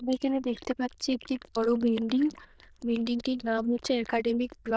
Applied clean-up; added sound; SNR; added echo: neural diffusion model UNIVERSE++.